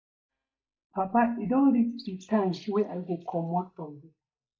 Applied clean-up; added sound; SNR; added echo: neural mask model DeepFilterNet 3.